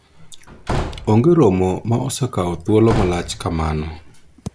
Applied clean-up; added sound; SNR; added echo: none; Slam / Wood; 11 dB; none.